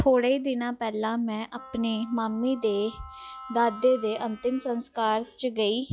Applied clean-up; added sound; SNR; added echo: classical method log-MMSE.